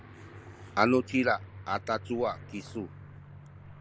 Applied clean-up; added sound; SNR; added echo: none; Aircraft; 15 dB; none.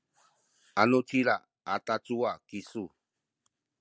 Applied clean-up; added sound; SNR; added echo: none; none; none; none.